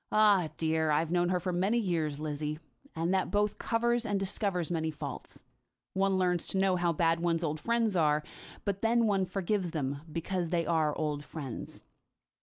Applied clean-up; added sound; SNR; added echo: none; none; none; none.